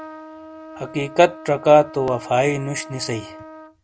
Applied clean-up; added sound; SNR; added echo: none; Trumpet; 17 dB; none.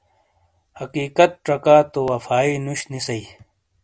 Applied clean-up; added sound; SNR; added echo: none; none; none; none.